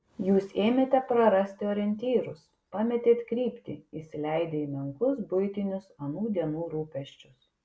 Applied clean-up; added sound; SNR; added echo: none; none; none; none.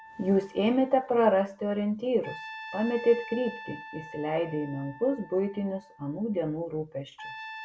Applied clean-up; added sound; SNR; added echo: none; Trumpet; 17 dB; none.